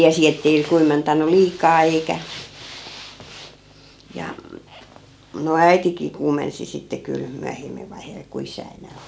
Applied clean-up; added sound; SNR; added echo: none; none; none; none.